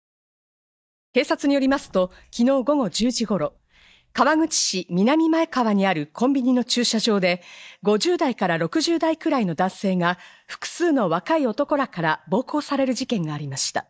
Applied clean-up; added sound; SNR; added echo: neural mask model DeepFilterNet 3.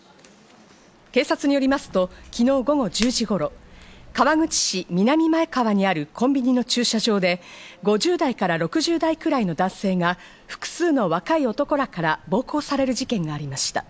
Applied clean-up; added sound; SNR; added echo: none; Hands; 18 dB; none.